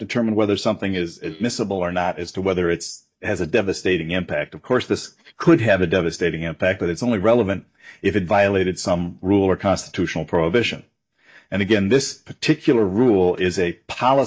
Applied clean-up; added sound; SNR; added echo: neural mask model DeepFilterNet 3.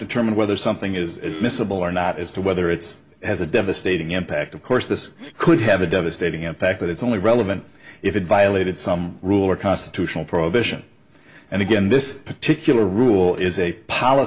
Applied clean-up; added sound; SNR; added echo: none; Cough; 14 dB; reverberation time 0.2 s.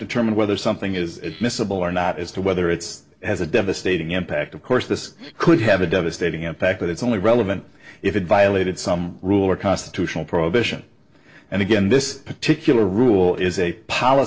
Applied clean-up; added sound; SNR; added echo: neural separator model SepFormer DNS4.